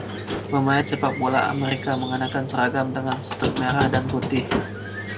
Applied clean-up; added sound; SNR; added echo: none; Squeak; 4 dB; none.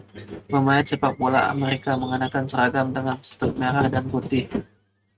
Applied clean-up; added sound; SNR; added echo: neural mask model RNNoise.